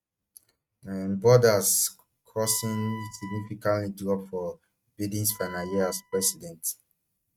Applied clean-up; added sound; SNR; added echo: neural mask model RNNoise.